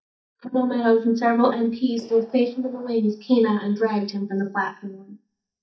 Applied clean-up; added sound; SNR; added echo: neural mask model DeepFilterNet 3.